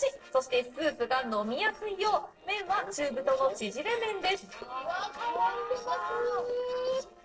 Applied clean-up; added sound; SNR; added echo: neural separator model SepFormer DNS4.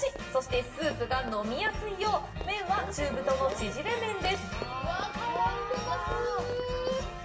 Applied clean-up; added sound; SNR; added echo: none; Run; 15 dB; reverberation time 0.8 s.